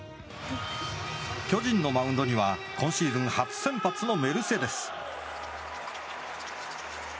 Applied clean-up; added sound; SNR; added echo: none; none; none; none.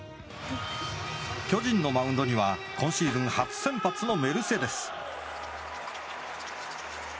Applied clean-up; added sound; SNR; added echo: none; Train; 18 dB; none.